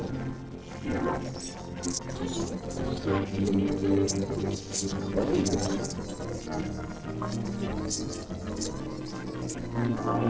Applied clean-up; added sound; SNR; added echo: neural separator model SepFormer DNS4.